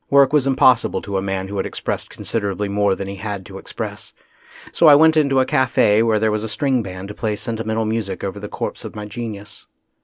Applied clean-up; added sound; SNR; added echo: none; none; none; none.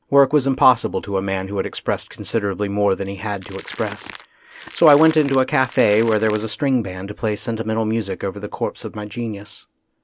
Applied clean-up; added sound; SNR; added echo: none; Crackle; 17 dB; none.